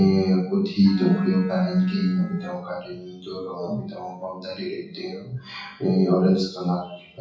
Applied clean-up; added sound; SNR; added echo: classical method WPE with log-MMSE.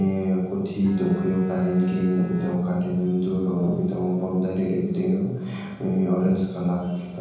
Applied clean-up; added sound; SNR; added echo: none; Bowed string instrument; 9 dB; reverberation time 1.3 s.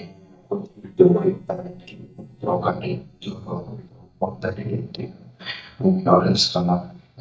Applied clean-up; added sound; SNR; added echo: neural mask model DeepFilterNet 3.